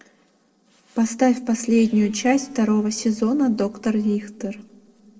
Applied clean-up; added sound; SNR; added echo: neural separator model SepFormer DNS4.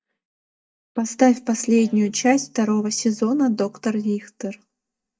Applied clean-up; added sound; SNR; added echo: neural mask model DeepFilterNet 3.